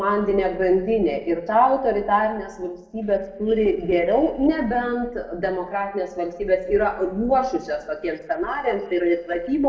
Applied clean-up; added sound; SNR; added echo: neural separator model SepFormer DNS4.